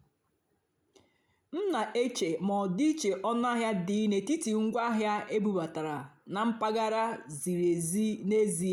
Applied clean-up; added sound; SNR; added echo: none; none; none; none.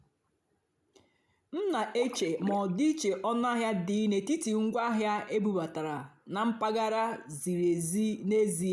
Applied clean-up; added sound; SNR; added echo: none; Splash, splatter; 15 dB; none.